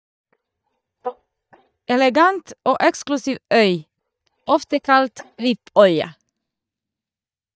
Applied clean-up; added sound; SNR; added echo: neural mask model DeepFilterNet 3.